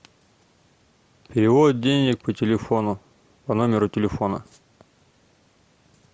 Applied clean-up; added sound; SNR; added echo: none; none; none; none.